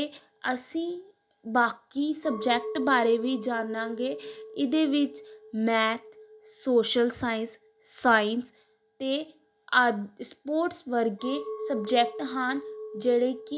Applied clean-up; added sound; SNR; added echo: none; Chink, clink; 14 dB; none.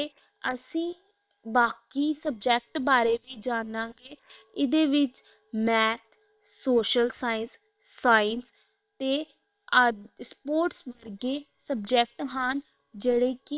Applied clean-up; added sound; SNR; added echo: neural separator model SepFormer WHAM!.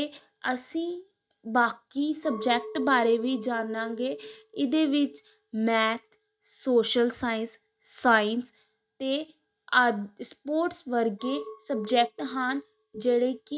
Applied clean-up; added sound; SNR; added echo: neural mask model RNNoise.